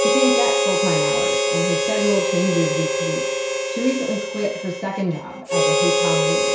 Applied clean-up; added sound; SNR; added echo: none; Harmonica; -4 dB; reverberation time 0.6 s.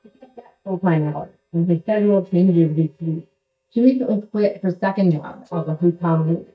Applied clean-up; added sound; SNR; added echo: neural mask model DeepFilterNet 3.